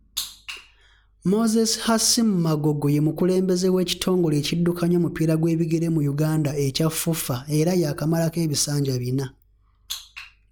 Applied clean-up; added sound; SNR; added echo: none; none; none; none.